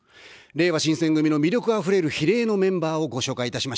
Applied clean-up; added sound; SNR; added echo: none; none; none; none.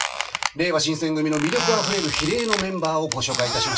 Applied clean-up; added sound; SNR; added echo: none; Squeak; 4 dB; reverberation time 0.2 s.